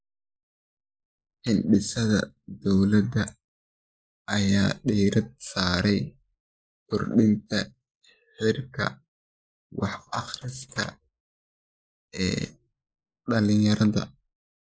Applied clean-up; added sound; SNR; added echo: neural mask model Resemble Enhance denoiser.